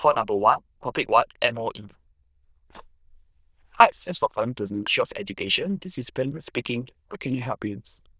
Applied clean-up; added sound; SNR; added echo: neural diffusion model UNIVERSE++.